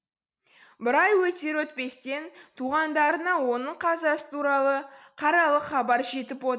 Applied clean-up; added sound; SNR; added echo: none; none; none; none.